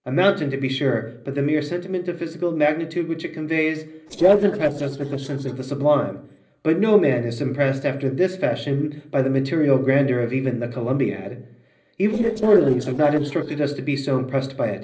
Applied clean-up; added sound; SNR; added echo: neural separator model SepFormer DNS4.